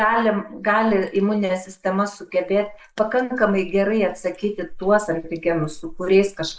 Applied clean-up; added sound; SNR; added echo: neural mask model Resemble Enhance denoiser.